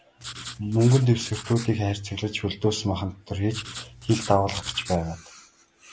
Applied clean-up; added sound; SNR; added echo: none; Writing; 14 dB; none.